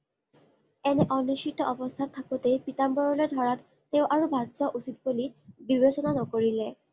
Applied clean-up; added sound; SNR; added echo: none; none; none; none.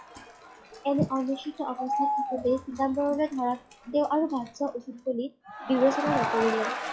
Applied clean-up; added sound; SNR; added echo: classical method log-MMSE.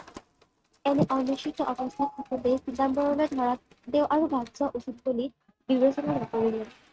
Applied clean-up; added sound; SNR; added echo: neural mask model RNNoise.